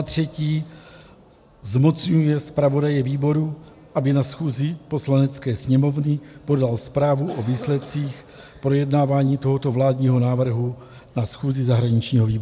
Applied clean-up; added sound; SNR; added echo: none; none; none; none.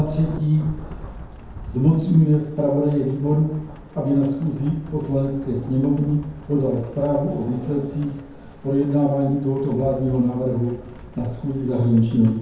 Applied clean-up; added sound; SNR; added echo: none; Rain / Thunderstorm; 17 dB; reverberation time 0.9 s.